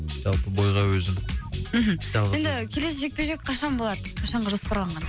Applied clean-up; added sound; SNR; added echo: none; none; none; none.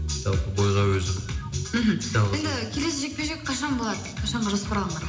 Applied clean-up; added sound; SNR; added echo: none; none; none; reverberation time 0.8 s.